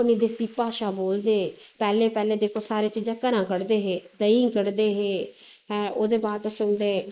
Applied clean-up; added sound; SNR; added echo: neural mask model Resemble Enhance denoiser.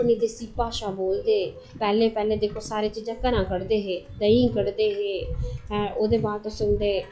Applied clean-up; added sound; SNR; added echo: classical method log-MMSE.